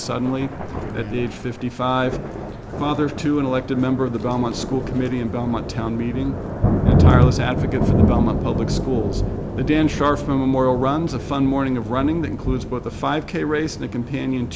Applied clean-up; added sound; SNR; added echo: none; Thunder; 0 dB; none.